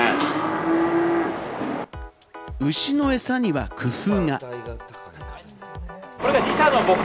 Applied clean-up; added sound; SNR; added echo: none; none; none; none.